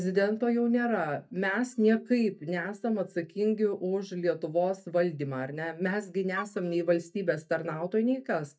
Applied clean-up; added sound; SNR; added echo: neural mask model DeepFilterNet 3.